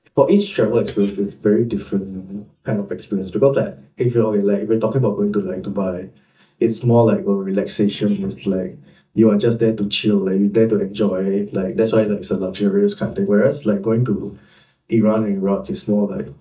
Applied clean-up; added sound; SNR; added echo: neural mask model DeepFilterNet 3.